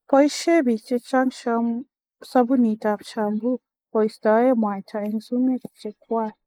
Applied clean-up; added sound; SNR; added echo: neural mask model Resemble Enhance denoiser.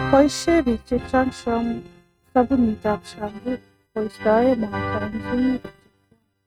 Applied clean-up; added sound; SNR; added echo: neural mask model RNNoise.